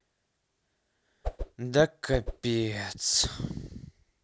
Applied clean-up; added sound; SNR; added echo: none; Whoosh, swoosh, swish; 4 dB; none.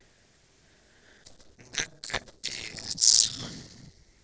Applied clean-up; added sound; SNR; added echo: neural separator model SepFormer DNS4.